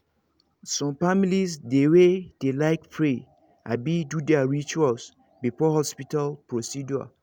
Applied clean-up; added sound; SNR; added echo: none; none; none; none.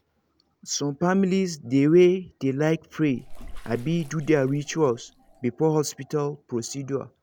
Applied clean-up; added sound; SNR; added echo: none; Bathtub (filling or washing) / Water / Splash, splatter; 16 dB; none.